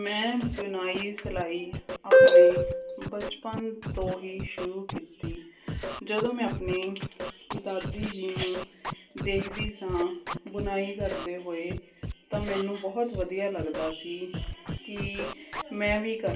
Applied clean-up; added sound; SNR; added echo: none; Scratching (performance technique); 9 dB; reverberation time 0.3 s.